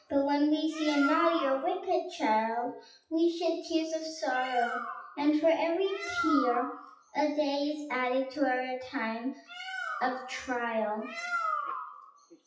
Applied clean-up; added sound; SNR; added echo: classical method WPE with log-MMSE.